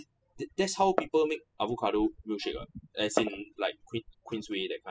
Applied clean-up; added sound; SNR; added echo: classical method spectral subtraction.